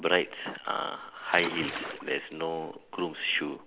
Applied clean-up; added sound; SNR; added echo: none; Splash, splatter; 7 dB; none.